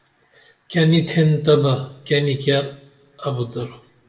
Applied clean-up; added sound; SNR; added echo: none; none; none; reverberation time 0.5 s.